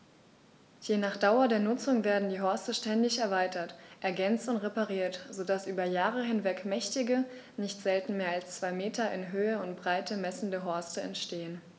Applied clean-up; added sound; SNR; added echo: none; none; none; none.